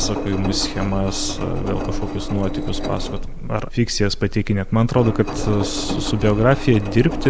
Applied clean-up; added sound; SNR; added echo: none; Engine; 4 dB; none.